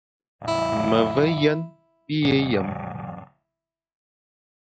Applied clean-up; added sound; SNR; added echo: classical method log-MMSE.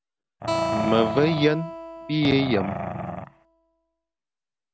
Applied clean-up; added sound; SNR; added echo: none; Acoustic guitar + Growling; 4 dB; none.